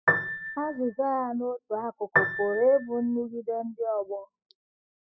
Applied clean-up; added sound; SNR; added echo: classical method spectral subtraction.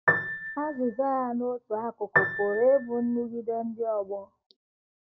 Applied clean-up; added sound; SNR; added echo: none; Piano; 1 dB; none.